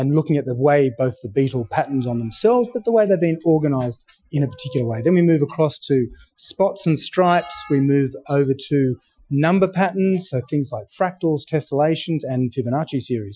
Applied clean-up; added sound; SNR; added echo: classical method Wiener filter.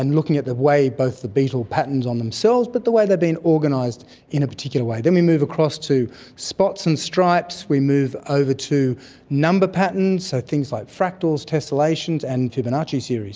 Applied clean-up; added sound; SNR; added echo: none; none; none; none.